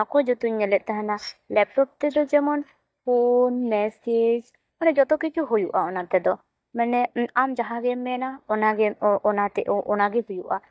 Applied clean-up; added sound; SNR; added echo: neural mask model DeepFilterNet 3.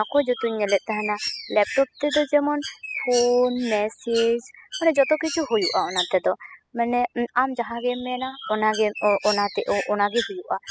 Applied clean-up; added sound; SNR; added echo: classical method spectral subtraction.